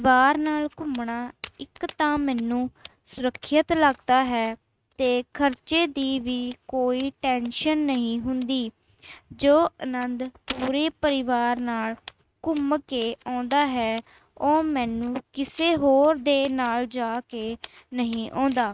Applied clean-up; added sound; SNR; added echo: neural mask model RNNoise.